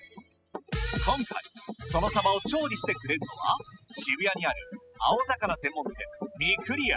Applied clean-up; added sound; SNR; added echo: classical method spectral subtraction.